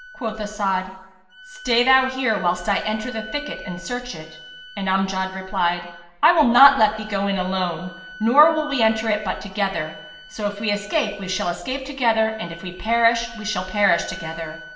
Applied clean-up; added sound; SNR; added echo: none; Wind instrument, woodwind instrument; 18 dB; reverberation time 0.9 s.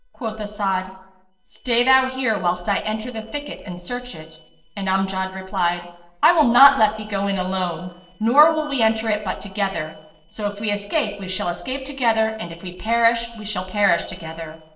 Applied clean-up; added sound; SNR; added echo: neural separator model SepFormer DNS4.